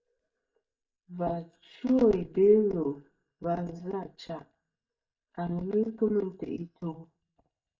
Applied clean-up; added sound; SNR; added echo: neural mask model DeepFilterNet 3.